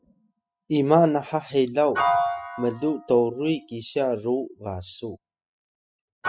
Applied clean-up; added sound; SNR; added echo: classical method spectral subtraction.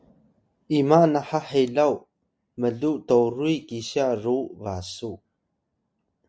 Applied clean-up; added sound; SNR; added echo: none; none; none; none.